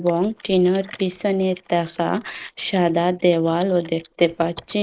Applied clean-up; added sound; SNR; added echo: neural mask model Resemble Enhance denoiser.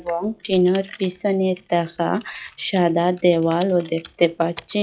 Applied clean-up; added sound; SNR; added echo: classical method log-MMSE.